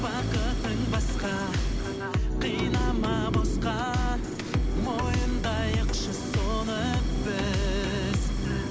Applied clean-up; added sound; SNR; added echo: none; Fire; 7 dB; none.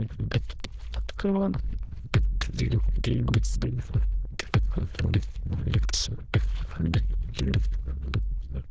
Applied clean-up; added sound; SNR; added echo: neural diffusion model UNIVERSE++.